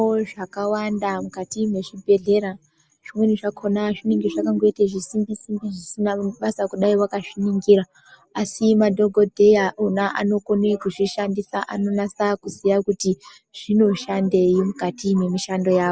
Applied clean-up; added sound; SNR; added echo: none; none; none; none.